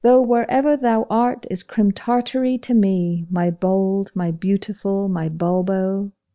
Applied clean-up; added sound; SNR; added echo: none; none; none; none.